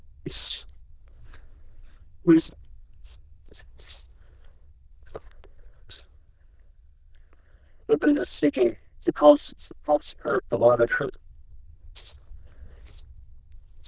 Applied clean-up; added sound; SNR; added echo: neural diffusion model UNIVERSE++.